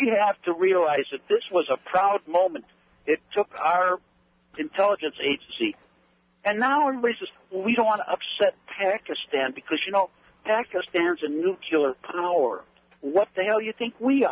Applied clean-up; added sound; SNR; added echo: none; none; none; none.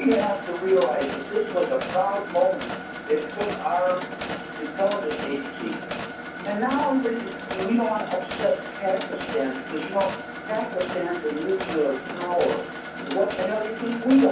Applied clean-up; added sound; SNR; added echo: none; Mechanisms; 8 dB; reverberation time 0.6 s.